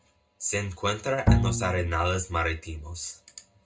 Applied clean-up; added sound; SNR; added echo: none; Bowed string instrument; -4 dB; reverberation time 0.2 s.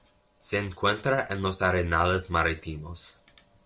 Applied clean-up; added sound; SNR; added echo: none; none; none; none.